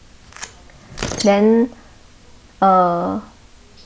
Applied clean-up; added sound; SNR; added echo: none; Tearing; 15 dB; none.